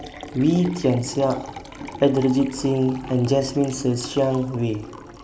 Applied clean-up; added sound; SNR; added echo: none; Liquid; 16 dB; reverberation time 1.8 s.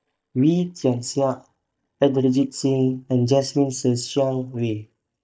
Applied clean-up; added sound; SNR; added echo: neural mask model DeepFilterNet 3.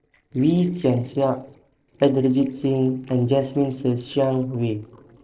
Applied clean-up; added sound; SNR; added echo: neural separator model SepFormer DNS4.